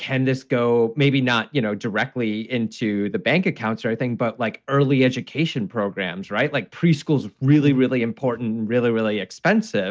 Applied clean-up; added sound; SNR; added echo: none; none; none; none.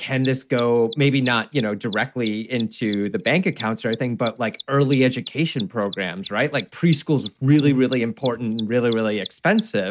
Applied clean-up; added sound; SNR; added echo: none; Mechanisms; 18 dB; none.